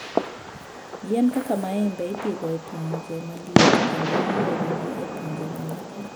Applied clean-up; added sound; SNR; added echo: none; Fireworks; -3 dB; none.